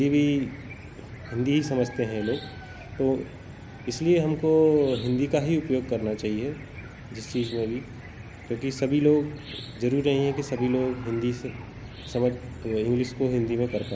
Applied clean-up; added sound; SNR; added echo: none; Cricket / Chicken, rooster; 14 dB; none.